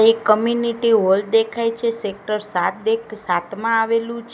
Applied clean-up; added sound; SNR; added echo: none; none; none; none.